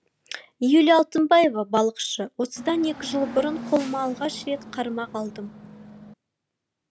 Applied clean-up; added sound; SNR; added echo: none; Hiss / Bus / Engine; 15 dB; none.